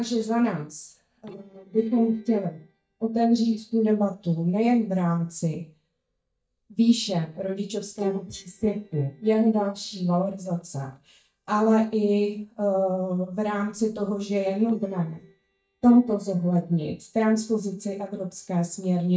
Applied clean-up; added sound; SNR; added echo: neural mask model DeepFilterNet 3.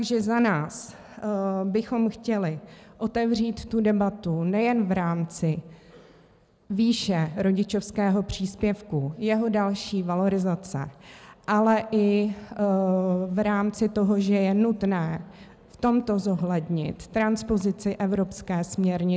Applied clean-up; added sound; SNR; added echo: none; none; none; none.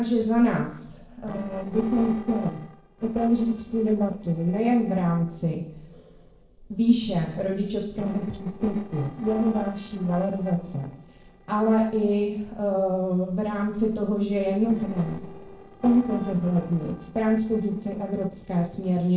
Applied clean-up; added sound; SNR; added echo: neural separator model SepFormer DNS4.